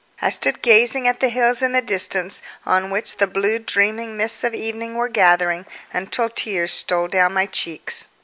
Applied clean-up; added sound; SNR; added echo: none; none; none; none.